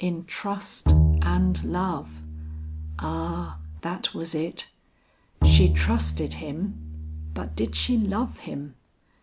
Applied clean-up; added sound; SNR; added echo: none; Bowed string instrument; -5 dB; none.